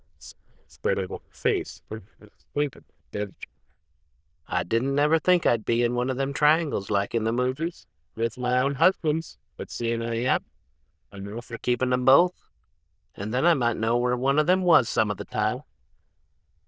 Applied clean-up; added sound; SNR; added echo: neural diffusion model UNIVERSE++.